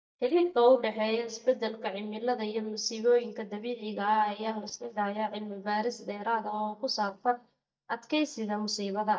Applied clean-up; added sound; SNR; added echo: neural mask model DeepFilterNet 3.